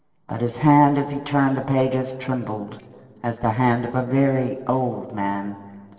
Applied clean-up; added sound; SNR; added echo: neural separator model SepFormer DNS4.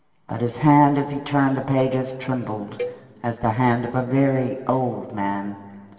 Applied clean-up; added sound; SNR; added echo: none; Cowbell; 15 dB; reverberation time 2.2 s.